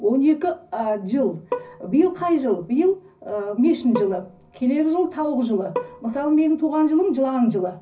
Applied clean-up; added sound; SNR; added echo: none; Bowed string instrument; 14 dB; reverberation time 0.4 s.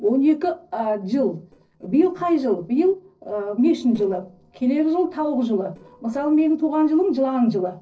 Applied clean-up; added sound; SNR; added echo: neural separator model SepFormer DNS4.